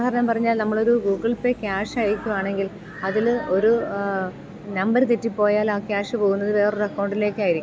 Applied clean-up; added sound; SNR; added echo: none; none; none; none.